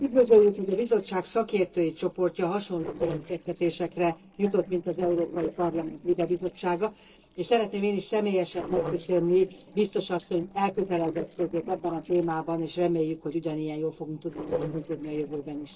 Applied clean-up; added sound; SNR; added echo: neural separator model SepFormer DNS4.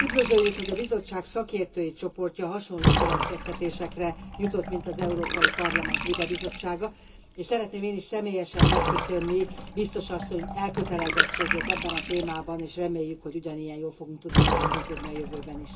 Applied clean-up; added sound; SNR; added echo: none; Bathtub (filling or washing) / Water; -1 dB; reverberation time 0.2 s.